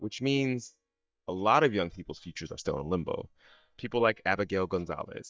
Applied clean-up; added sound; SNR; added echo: neural mask model DeepFilterNet 3.